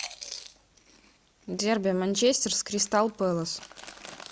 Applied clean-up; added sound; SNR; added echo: none; Chewing, mastication; 17 dB; none.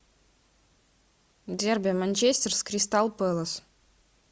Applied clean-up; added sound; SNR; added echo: none; none; none; none.